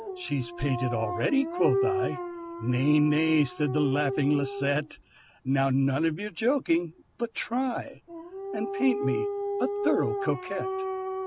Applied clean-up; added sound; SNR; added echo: none; Dog; 5 dB; none.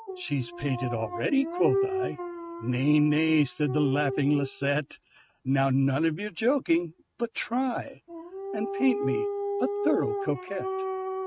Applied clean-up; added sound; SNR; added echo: neural mask model RNNoise.